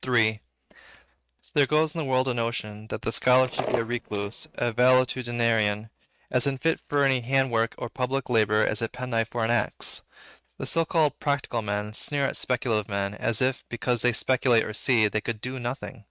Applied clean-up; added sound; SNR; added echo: neural mask model RNNoise.